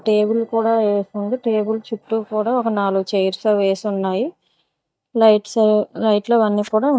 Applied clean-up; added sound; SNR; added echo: neural mask model DeepFilterNet 3.